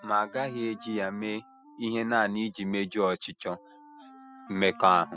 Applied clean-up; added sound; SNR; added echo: classical method spectral subtraction.